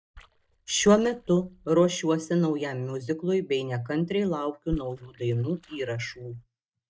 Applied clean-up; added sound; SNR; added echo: neural mask model DeepFilterNet 3.